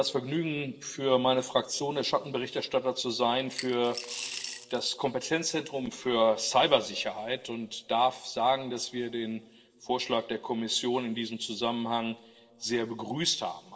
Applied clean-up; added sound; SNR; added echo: neural separator model SepFormer DNS4.